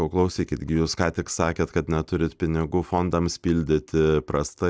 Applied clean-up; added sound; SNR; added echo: none; none; none; none.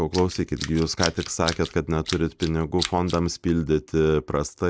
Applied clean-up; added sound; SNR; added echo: none; Tools; 11 dB; none.